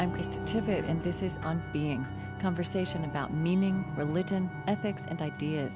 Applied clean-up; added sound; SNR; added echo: none; Organ; 16 dB; none.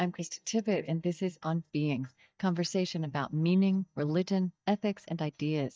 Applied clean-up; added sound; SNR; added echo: neural mask model DeepFilterNet 3.